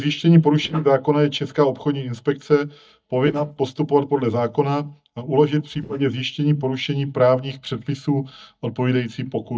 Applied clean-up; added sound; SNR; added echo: neural mask model DeepFilterNet 3.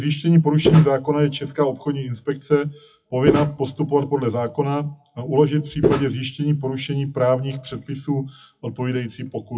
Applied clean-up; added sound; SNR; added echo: classical method WPE with log-MMSE.